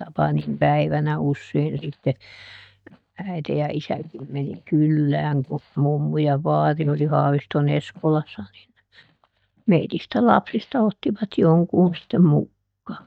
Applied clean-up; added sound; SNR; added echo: neural mask model DeepFilterNet 3.